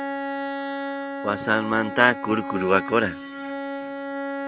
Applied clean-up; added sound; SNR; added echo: none; Bowed string instrument; 5 dB; none.